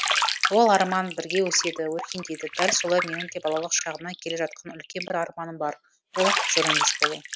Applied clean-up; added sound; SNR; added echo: none; Bathtub (filling or washing); 3 dB; none.